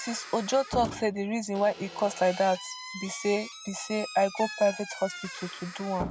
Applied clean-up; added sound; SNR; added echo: none; Squeak / Slam; 12 dB; none.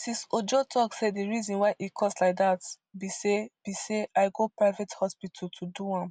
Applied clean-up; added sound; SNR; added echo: none; none; none; none.